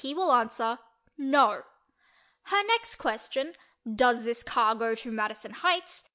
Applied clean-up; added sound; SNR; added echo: none; none; none; none.